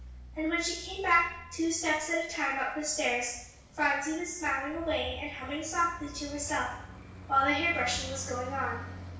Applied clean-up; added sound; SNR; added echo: none; Traffic noise, roadway noise; 15 dB; reverberation time 0.6 s.